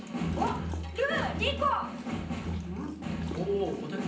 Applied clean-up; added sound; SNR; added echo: none; Dog; 18 dB; reverberation time 0.6 s.